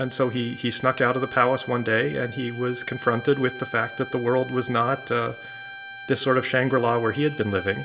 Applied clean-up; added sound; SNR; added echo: none; Bowed string instrument; 15 dB; reverberation time 1.0 s.